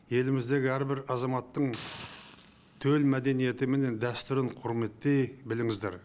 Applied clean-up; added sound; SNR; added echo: none; Hiss; 17 dB; none.